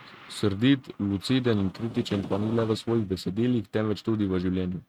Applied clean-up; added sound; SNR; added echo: neural mask model RNNoise.